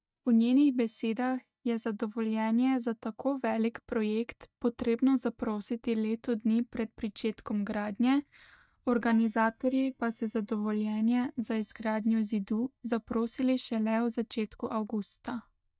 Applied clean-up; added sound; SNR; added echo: neural mask model DeepFilterNet 3.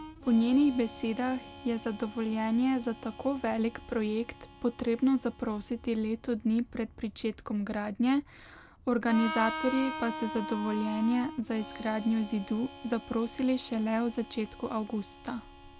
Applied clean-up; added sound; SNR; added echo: none; Harmonica; 14 dB; none.